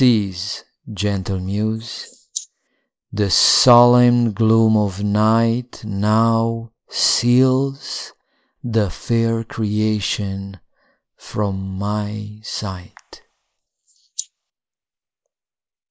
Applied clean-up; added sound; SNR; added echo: neural mask model Resemble Enhance denoiser.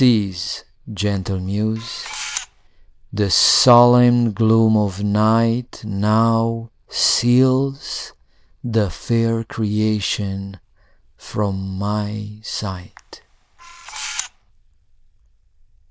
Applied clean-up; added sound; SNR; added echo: neural diffusion model UNIVERSE++.